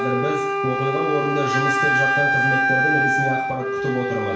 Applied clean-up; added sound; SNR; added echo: none; Wind instrument, woodwind instrument; -5 dB; reverberation time 0.7 s.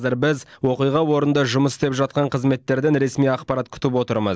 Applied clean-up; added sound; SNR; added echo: none; none; none; none.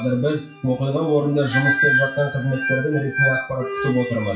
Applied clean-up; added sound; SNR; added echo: classical method WPE with log-MMSE.